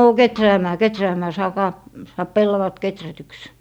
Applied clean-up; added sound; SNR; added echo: none; none; none; none.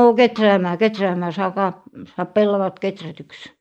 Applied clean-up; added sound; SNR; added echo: neural mask model Resemble Enhance denoiser.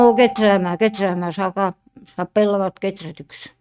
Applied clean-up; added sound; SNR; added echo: neural mask model RNNoise.